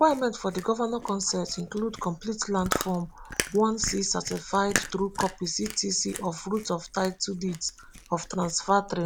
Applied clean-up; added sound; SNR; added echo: none; Chewing, mastication; 10 dB; none.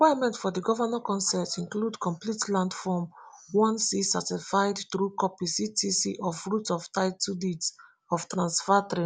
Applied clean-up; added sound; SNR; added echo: none; none; none; none.